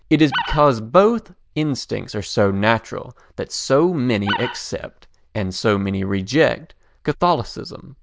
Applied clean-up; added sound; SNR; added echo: neural diffusion model UNIVERSE++.